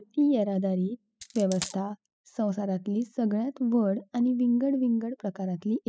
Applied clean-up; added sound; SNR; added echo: classical method spectral subtraction.